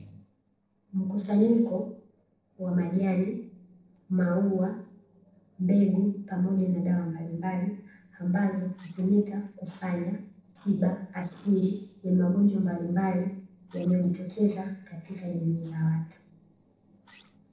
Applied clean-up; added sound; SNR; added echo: neural separator model SepFormer DNS4.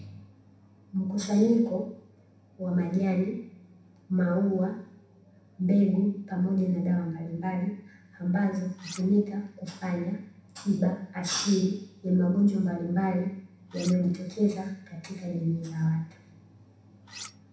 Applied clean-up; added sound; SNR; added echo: none; Cutlery, silverware; 16 dB; reverberation time 0.7 s.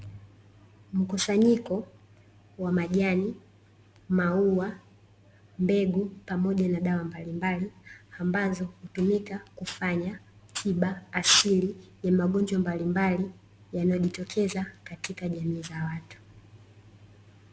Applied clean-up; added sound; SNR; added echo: none; none; none; none.